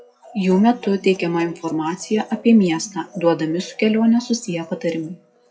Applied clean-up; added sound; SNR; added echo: classical method WPE with log-MMSE.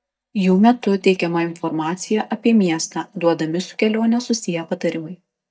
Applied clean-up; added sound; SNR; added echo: neural mask model DeepFilterNet 3.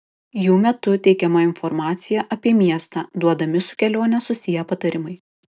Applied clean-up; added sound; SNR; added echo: none; none; none; none.